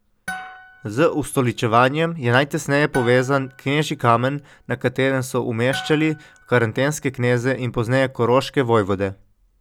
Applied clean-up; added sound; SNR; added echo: none; Harp; 18 dB; none.